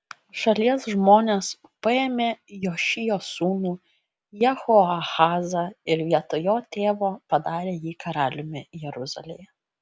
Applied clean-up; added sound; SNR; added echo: none; none; none; none.